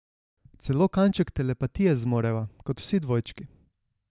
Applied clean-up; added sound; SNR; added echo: none; none; none; none.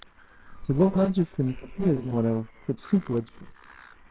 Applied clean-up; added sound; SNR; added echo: neural separator model SepFormer WHAMR!.